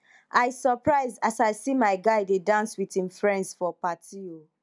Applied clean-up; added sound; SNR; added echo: none; none; none; none.